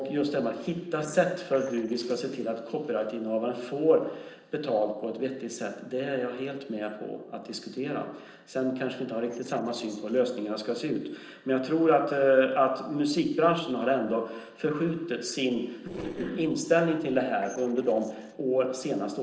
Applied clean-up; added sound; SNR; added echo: neural separator model SepFormer DNS4.